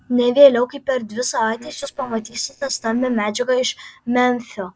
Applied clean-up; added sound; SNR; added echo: neural separator model SepFormer DNS4.